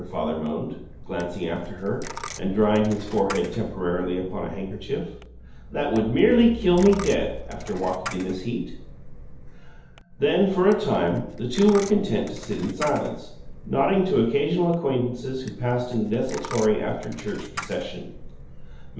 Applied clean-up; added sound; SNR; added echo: none; Coin (dropping); 13 dB; reverberation time 2.2 s.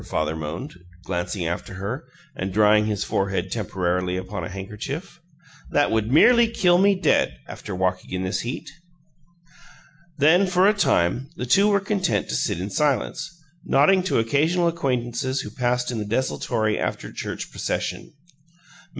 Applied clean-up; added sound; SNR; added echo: none; none; none; none.